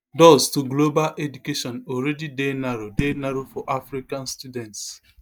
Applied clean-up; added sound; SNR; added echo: neural mask model DeepFilterNet 3.